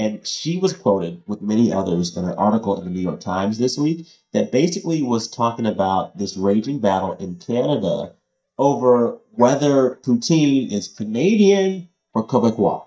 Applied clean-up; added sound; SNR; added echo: neural mask model DeepFilterNet 3.